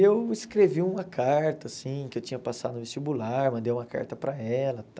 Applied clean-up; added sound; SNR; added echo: none; none; none; none.